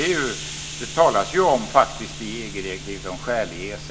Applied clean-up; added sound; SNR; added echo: none; Hiss; 14 dB; reverberation time 0.4 s.